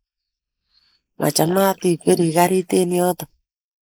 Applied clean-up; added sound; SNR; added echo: neural mask model Resemble Enhance denoiser.